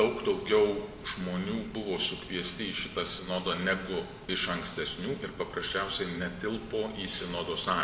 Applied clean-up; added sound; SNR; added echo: none; none; none; reverberation time 0.8 s.